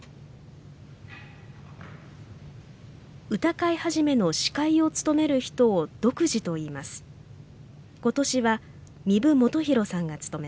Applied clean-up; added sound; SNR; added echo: none; none; none; none.